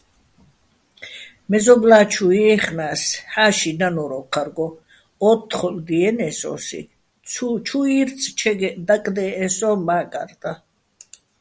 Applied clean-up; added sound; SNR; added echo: none; none; none; none.